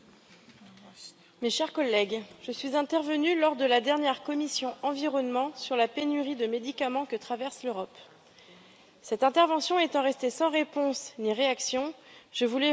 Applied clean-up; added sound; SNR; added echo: none; none; none; none.